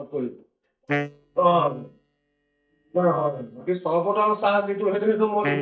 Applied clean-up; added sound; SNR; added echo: neural mask model DeepFilterNet 3.